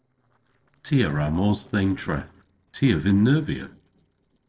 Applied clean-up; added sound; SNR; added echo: neural separator model SepFormer DNS4.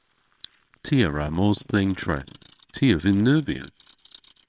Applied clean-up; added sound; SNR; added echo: neural separator model SepFormer WHAMR!.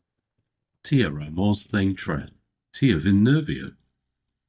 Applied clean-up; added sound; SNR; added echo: neural mask model DeepFilterNet 3.